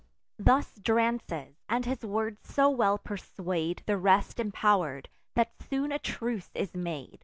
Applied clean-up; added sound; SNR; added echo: none; none; none; none.